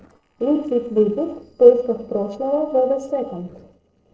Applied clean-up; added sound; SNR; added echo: neural separator model SepFormer DNS4.